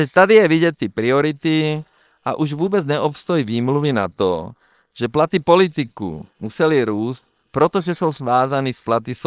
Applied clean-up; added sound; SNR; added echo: neural separator model SepFormer WHAM!.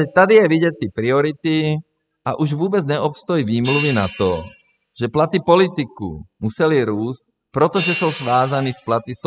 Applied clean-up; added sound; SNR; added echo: classical method spectral subtraction.